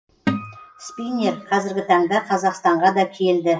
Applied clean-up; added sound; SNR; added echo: classical method WPE with log-MMSE.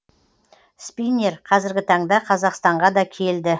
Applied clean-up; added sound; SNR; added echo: none; none; none; none.